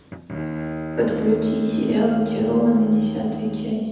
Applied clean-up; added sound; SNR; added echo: none; Bowed string instrument; 9 dB; reverberation time 1.0 s.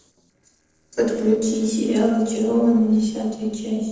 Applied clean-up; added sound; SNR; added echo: neural separator model SepFormer DNS4.